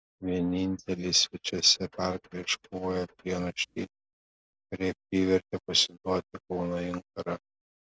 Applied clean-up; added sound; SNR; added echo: neural mask model Resemble Enhance denoiser.